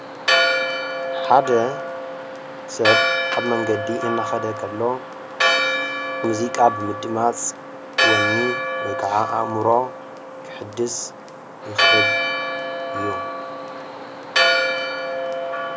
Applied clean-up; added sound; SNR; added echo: none; Church bell; -2 dB; none.